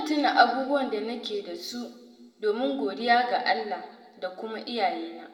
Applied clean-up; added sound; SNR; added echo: none; none; none; reverberation time 1.3 s.